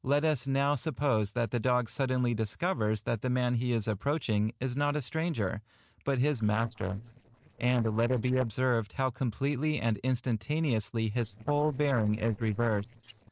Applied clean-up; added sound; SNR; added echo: neural separator model SepFormer DNS4.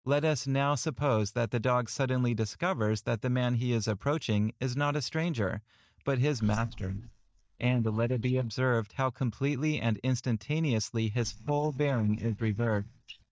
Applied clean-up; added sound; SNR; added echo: neural mask model DeepFilterNet 3.